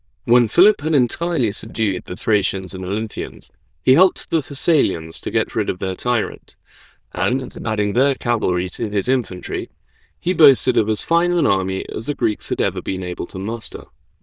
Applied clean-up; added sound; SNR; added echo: neural diffusion model UNIVERSE++.